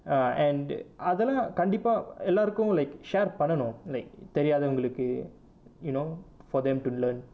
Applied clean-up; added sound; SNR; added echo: none; none; none; none.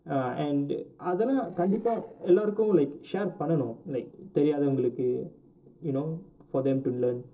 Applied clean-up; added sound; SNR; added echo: neural separator model SepFormer DNS4.